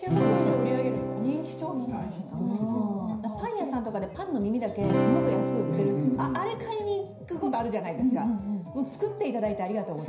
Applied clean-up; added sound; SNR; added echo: none; Acoustic guitar / Strum; 0 dB; reverberation time 0.5 s.